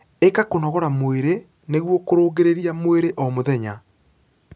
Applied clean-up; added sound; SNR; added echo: none; none; none; none.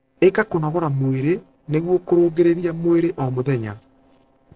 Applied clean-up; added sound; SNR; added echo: neural separator model SepFormer DNS4.